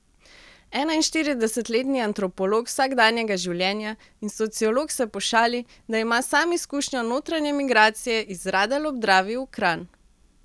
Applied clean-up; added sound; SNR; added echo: none; none; none; none.